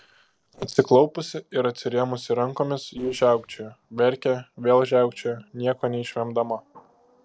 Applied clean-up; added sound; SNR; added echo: neural separator model SepFormer DNS4.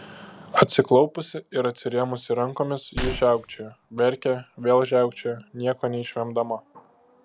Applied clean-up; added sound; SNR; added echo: none; Gunshot, gunfire; 12 dB; none.